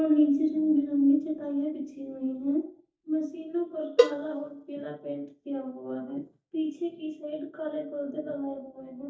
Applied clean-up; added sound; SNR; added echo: neural mask model DeepFilterNet 3.